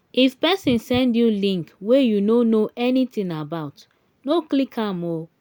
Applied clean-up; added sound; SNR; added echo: none; none; none; none.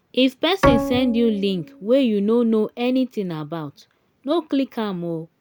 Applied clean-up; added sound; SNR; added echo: none; Bowed string instrument; 5 dB; none.